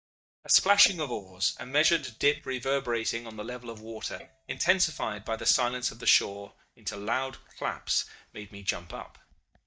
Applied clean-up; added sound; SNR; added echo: neural mask model DeepFilterNet 3.